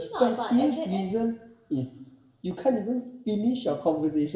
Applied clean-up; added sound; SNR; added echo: none; none; none; reverberation time 0.8 s.